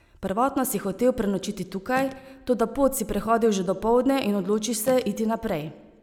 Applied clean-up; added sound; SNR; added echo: none; Telephone; 20 dB; none.